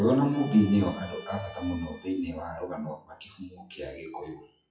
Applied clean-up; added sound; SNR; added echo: classical method WPE with log-MMSE.